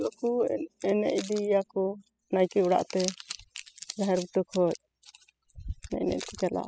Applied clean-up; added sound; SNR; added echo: classical method spectral subtraction.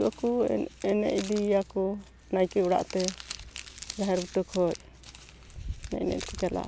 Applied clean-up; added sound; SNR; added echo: none; Crumpling, crinkling; 15 dB; none.